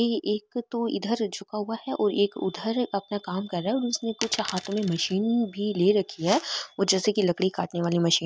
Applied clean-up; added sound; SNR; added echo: none; Coin (dropping); 11 dB; none.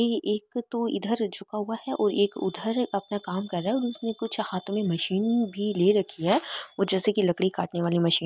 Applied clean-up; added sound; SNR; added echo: none; none; none; none.